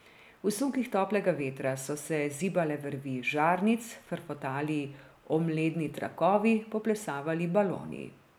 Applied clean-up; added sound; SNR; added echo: none; none; none; none.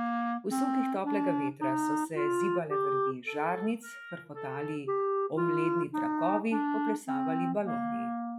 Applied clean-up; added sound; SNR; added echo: classical method log-MMSE.